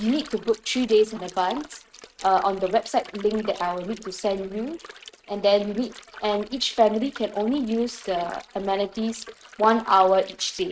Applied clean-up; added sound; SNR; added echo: neural mask model RNNoise.